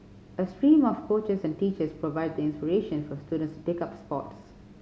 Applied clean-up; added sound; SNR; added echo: none; none; none; none.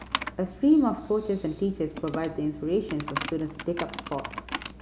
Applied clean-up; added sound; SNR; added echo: none; Computer keyboard; 10 dB; none.